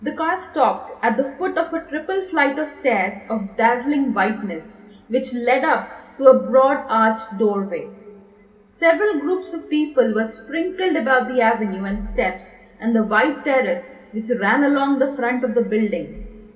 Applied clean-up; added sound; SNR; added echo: none; none; none; reverberation time 1.4 s.